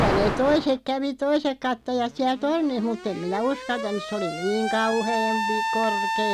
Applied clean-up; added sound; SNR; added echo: none; Alarm; 4 dB; none.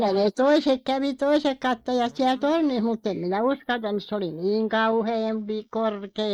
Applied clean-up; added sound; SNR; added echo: neural mask model Resemble Enhance denoiser.